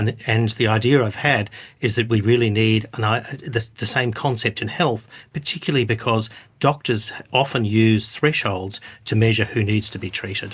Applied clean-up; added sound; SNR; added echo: none; none; none; none.